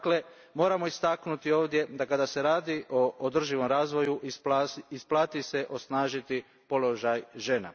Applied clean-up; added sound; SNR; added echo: none; none; none; none.